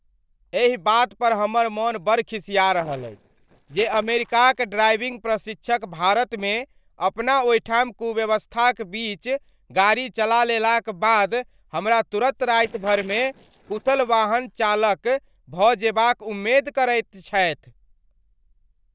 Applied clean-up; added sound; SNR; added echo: neural separator model SepFormer DNS4.